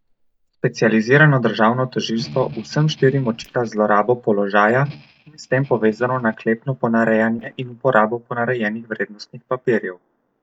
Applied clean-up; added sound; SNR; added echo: neural mask model DeepFilterNet 3.